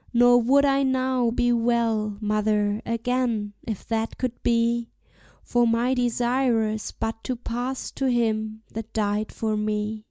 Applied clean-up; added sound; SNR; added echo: neural mask model Resemble Enhance denoiser.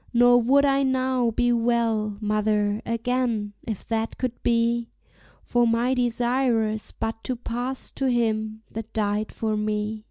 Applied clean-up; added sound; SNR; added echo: none; none; none; none.